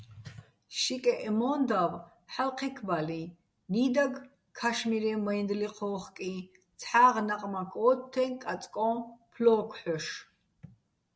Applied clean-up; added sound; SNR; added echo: none; none; none; none.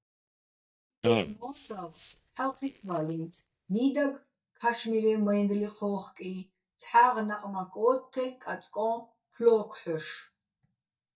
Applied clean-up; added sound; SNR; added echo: neural mask model DeepFilterNet 3.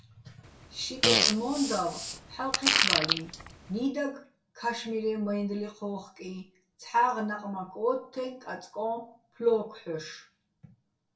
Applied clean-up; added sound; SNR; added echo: none; Fart; -3 dB; reverberation time 0.3 s.